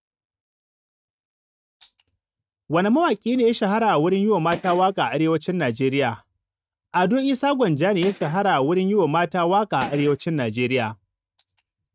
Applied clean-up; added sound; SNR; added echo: neural mask model RNNoise.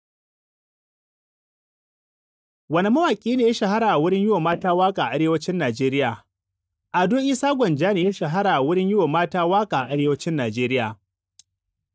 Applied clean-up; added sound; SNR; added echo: neural mask model DeepFilterNet 3.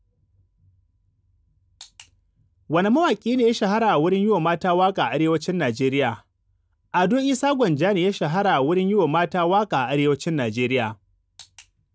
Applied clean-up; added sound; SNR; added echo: none; none; none; none.